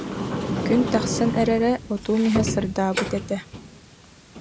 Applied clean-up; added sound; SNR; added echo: none; Sliding door; 4 dB; none.